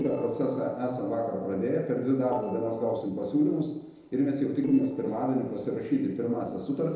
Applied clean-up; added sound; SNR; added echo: neural separator model SepFormer DNS4.